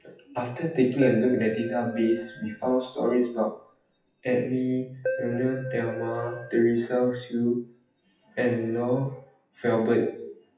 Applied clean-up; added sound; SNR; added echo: classical method WPE with log-MMSE.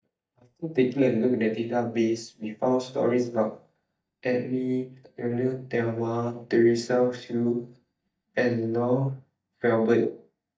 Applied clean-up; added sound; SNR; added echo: neural mask model DeepFilterNet 3.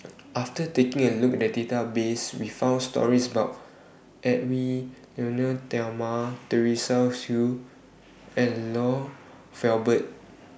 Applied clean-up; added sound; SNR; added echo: none; none; none; none.